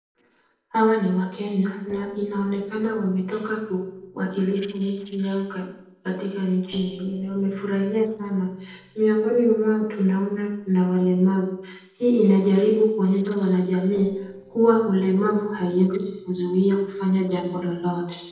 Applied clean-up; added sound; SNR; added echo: neural separator model SepFormer DNS4.